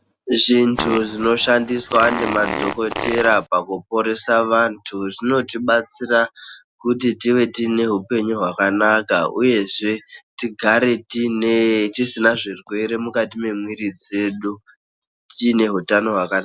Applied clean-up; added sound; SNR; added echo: none; Fart; 7 dB; none.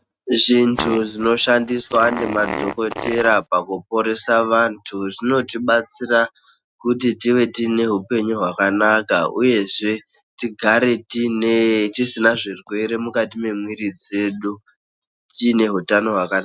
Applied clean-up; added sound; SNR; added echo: neural mask model RNNoise.